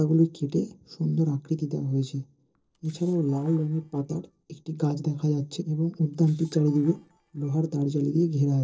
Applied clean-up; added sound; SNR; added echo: neural separator model SepFormer DNS4.